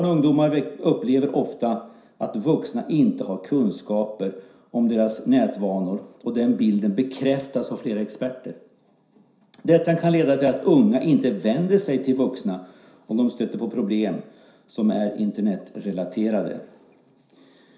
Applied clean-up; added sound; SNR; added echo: none; none; none; reverberation time 0.5 s.